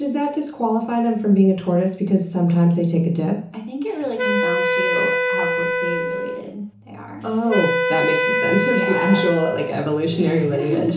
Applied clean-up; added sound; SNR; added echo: none; Wind instrument, woodwind instrument; 1 dB; reverberation time 0.8 s.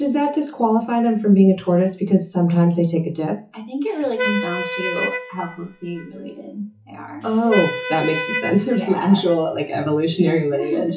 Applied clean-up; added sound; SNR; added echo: classical method WPE with log-MMSE.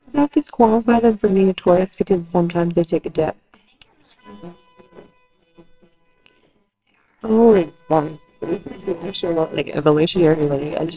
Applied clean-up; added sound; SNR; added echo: neural separator model SepFormer WHAMR!.